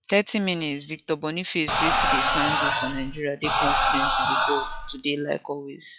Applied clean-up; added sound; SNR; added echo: classical method log-MMSE.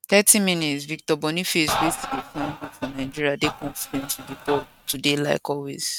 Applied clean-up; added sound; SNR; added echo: neural mask model RNNoise.